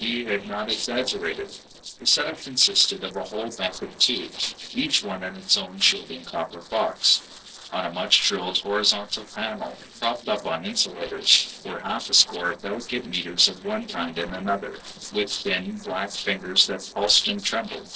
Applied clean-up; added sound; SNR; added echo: neural separator model SepFormer DNS4.